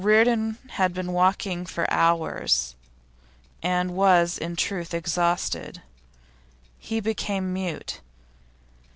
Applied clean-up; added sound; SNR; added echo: none; none; none; none.